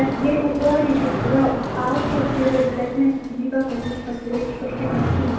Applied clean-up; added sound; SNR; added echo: none; Mechanisms; 5 dB; reverberation time 0.9 s.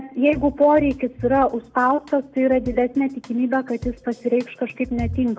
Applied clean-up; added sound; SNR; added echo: none; none; none; none.